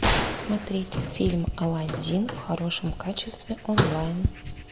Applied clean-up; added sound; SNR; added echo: none; Gunshot, gunfire + Writing; 5 dB; none.